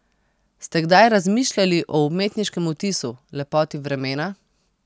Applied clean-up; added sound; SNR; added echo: none; none; none; none.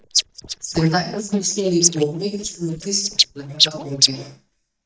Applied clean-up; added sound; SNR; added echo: neural mask model DeepFilterNet 3.